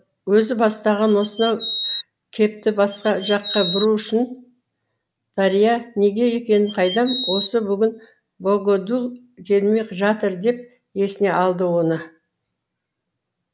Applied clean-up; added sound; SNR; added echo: none; Bird vocalization, bird call, bird song; 6 dB; none.